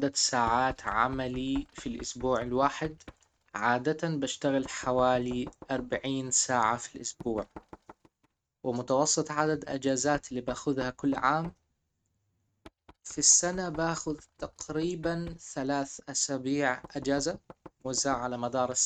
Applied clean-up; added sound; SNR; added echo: neural mask model RNNoise.